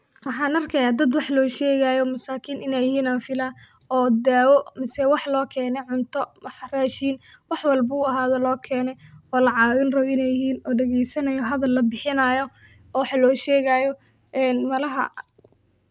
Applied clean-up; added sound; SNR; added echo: none; none; none; none.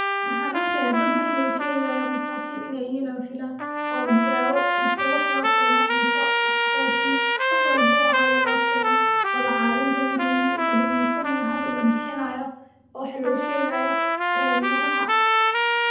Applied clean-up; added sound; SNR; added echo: none; Trumpet; -5 dB; reverberation time 2.1 s.